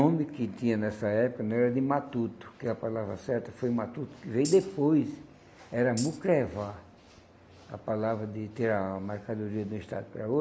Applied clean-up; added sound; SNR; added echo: none; Tambourine; 13 dB; none.